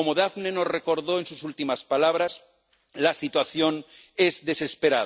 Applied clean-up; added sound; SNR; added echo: none; none; none; none.